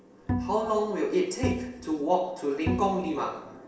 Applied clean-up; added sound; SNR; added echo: none; Bowed string instrument; 6 dB; reverberation time 0.8 s.